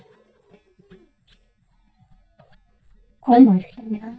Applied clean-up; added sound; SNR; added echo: neural mask model DeepFilterNet 3.